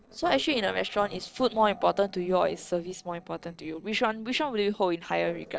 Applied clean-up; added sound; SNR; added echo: neural separator model SepFormer DNS4.